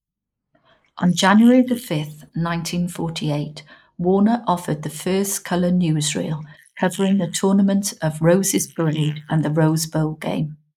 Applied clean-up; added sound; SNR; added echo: neural mask model Resemble Enhance denoiser.